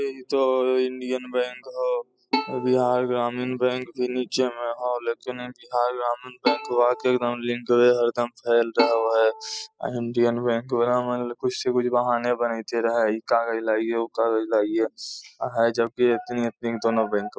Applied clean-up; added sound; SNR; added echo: classical method spectral subtraction.